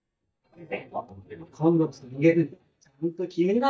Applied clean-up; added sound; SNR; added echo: neural mask model DeepFilterNet 3.